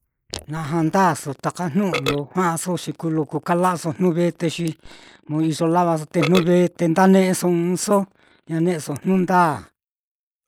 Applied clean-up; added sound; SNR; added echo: neural mask model Resemble Enhance denoiser.